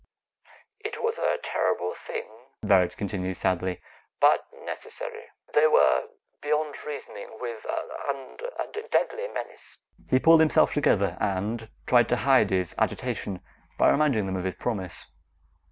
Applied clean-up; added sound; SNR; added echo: none; none; none; none.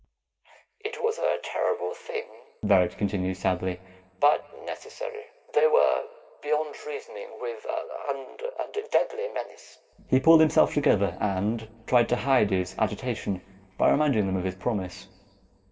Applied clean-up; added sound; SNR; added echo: none; none; none; reverberation time 1.3 s.